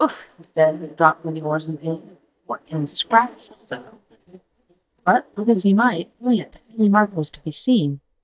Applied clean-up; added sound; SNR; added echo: neural mask model DeepFilterNet 3.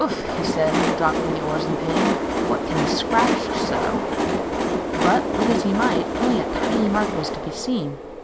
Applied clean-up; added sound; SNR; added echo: none; Train; -3 dB; none.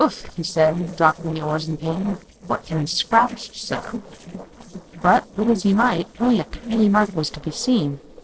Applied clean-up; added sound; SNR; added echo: neural separator model SepFormer DNS4.